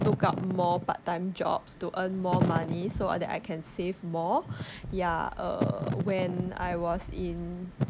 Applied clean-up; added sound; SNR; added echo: none; Wind / Fire; 4 dB; none.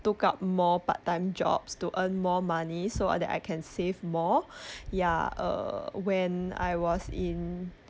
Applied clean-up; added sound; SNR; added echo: none; none; none; none.